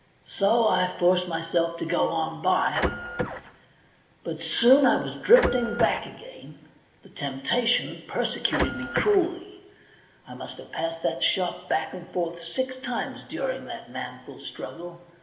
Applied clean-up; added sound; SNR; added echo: none; Printer; 3 dB; reverberation time 1.1 s.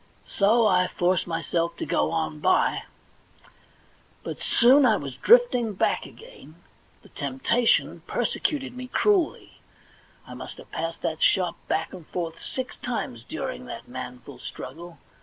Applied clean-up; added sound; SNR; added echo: none; none; none; none.